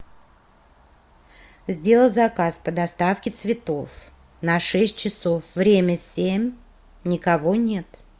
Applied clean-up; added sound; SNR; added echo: none; none; none; none.